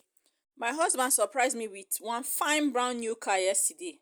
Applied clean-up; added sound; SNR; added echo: none; none; none; none.